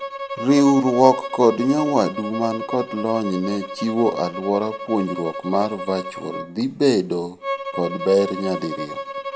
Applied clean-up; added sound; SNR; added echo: none; Bowed string instrument; 10 dB; none.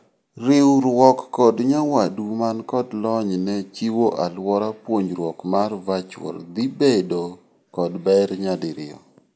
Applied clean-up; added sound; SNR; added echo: none; none; none; none.